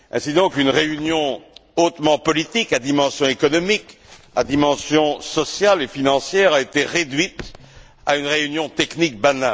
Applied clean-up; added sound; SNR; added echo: none; none; none; none.